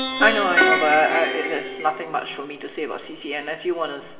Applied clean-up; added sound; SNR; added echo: none; Plucked string instrument; 2 dB; reverberation time 1.2 s.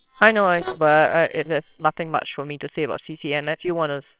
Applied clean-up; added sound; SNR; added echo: neural separator model SepFormer WHAMR!.